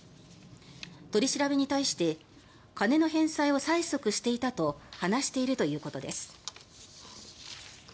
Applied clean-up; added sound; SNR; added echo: none; none; none; none.